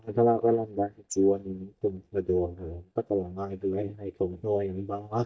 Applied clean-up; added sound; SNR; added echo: neural mask model DeepFilterNet 3.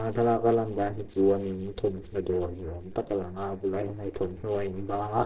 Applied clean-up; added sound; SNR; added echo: neural separator model SepFormer DNS4.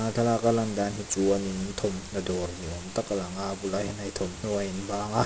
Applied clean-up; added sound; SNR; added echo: none; none; none; none.